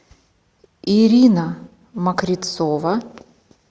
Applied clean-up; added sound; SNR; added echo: none; none; none; none.